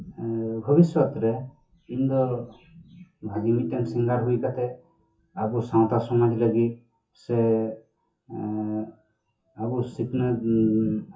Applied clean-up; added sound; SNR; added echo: classical method WPE with log-MMSE.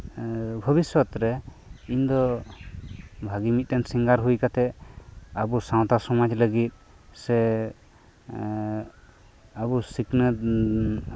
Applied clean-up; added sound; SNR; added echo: none; none; none; none.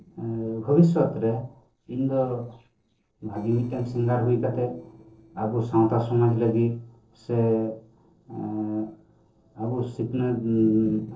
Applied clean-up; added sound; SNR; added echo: neural separator model SepFormer DNS4.